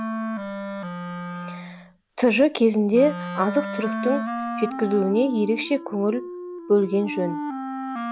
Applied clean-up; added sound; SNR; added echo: none; Wind instrument, woodwind instrument; 7 dB; none.